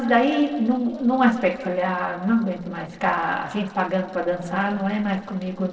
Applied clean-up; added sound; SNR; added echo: neural separator model SepFormer DNS4.